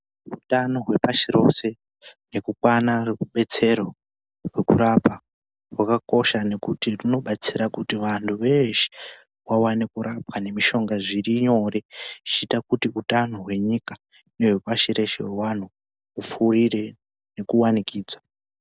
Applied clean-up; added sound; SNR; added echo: none; none; none; none.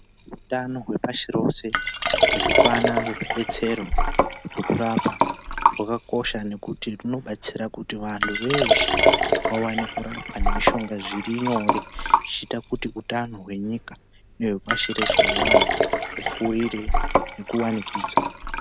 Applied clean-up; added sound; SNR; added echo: none; Liquid; -4 dB; none.